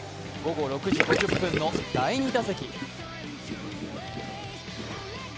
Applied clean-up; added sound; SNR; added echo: none; Gurgling / Liquid; -2 dB; none.